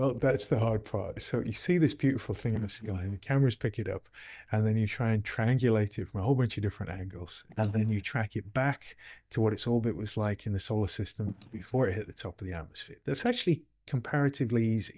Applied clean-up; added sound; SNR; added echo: neural mask model DeepFilterNet 3.